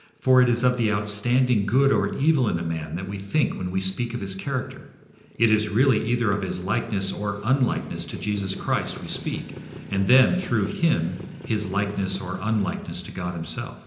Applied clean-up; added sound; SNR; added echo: none; Motorcycle; 18 dB; reverberation time 0.9 s.